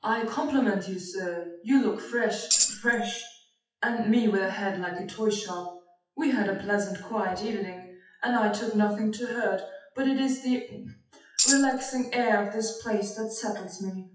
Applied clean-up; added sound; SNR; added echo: classical method WPE with log-MMSE.